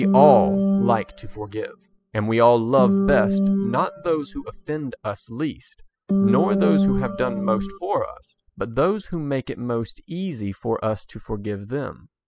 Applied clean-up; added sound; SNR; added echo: classical method spectral subtraction.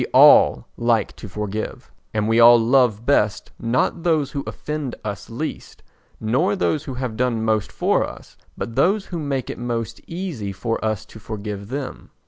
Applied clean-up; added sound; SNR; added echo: none; none; none; none.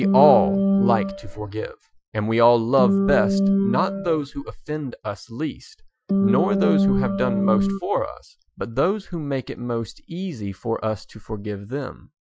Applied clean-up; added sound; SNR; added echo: classical method Wiener filter.